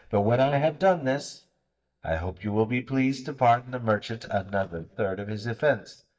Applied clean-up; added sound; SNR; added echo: neural mask model DeepFilterNet 3.